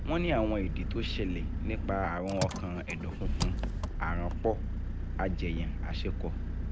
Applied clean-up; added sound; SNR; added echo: none; Engine; -2 dB; none.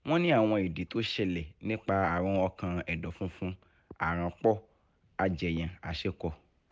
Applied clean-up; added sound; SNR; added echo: none; none; none; none.